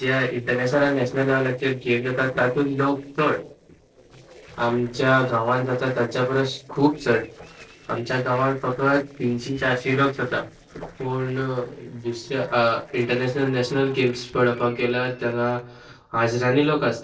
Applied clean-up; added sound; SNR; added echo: neural separator model SepFormer DNS4.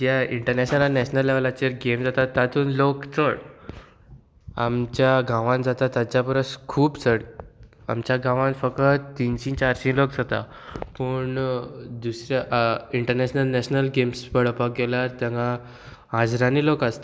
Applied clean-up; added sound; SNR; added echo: none; none; none; none.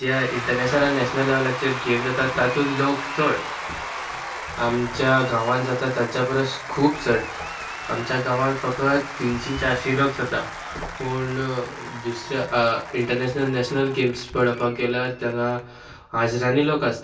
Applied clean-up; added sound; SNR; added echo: none; Applause / Crowd / Cheering; 10 dB; reverberation time 0.1 s.